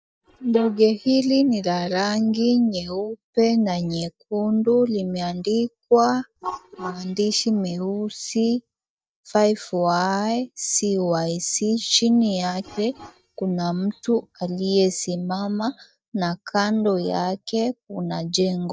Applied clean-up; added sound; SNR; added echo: neural mask model DeepFilterNet 3.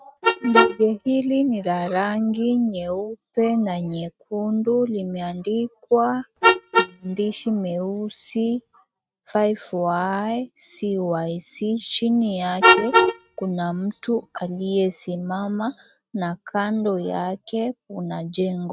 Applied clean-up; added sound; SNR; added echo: neural mask model RNNoise.